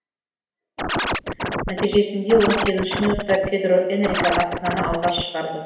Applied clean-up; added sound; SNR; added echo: none; Scratching (performance technique); 4 dB; reverberation time 0.8 s.